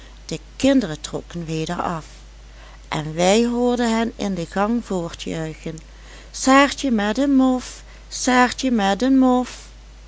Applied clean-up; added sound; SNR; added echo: none; none; none; none.